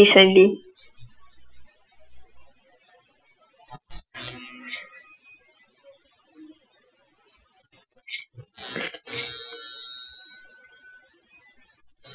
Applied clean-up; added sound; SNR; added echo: classical method Wiener filter.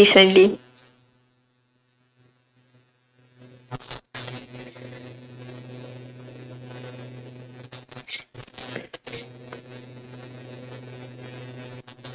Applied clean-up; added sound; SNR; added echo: neural mask model RNNoise.